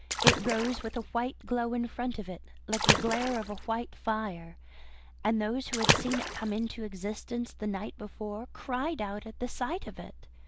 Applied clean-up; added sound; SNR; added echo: none; Water / Splash, splatter; -1 dB; none.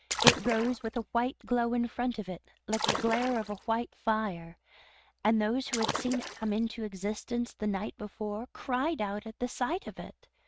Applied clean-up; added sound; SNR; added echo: neural mask model RNNoise.